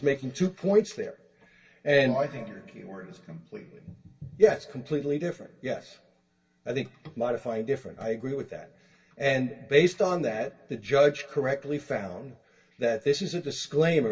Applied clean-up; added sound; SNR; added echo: none; none; none; reverberation time 0.1 s.